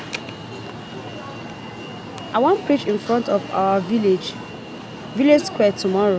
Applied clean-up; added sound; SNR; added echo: none; Alarm; 12 dB; none.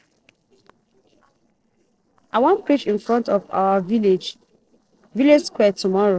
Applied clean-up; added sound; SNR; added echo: neural separator model SepFormer DNS4.